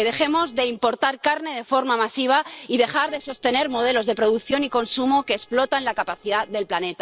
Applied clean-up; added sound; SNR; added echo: neural separator model SepFormer DNS4.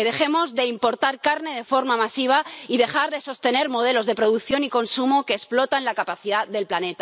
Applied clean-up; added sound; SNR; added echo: none; none; none; none.